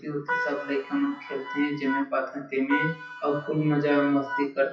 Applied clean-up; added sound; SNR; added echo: classical method WPE with log-MMSE.